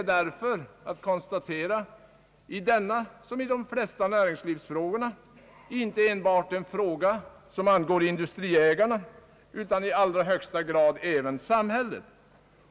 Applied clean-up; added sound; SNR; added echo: none; none; none; none.